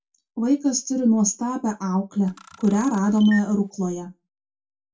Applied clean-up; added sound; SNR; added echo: none; Camera; 16 dB; reverberation time 0.2 s.